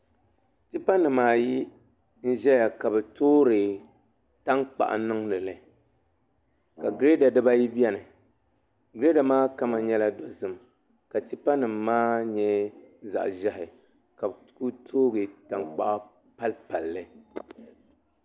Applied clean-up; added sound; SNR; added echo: none; Brass instrument; 18 dB; none.